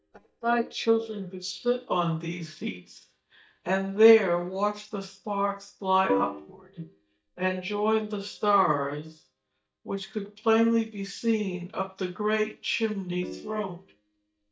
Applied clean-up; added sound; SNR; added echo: neural mask model DeepFilterNet 3.